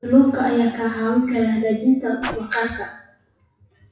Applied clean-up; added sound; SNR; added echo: classical method WPE with log-MMSE.